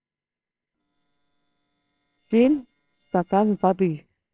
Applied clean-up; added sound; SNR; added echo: neural separator model SepFormer WHAMR!.